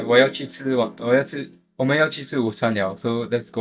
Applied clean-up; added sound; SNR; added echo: neural mask model DeepFilterNet 3.